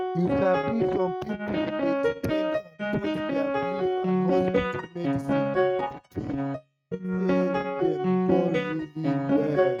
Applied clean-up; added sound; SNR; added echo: neural mask model RNNoise.